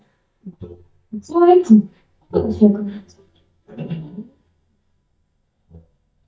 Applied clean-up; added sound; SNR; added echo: neural mask model DeepFilterNet 3.